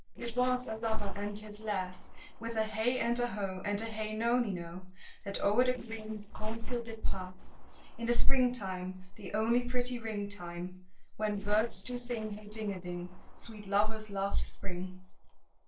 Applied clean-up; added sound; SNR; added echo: neural separator model SepFormer DNS4.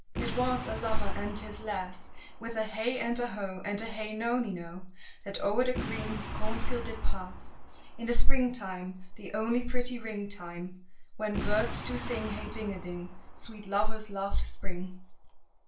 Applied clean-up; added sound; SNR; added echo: none; Boom; 16 dB; reverberation time 0.3 s.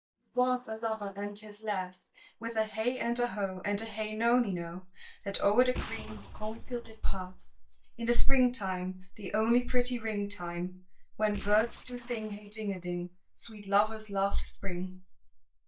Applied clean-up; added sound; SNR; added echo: neural mask model DeepFilterNet 3.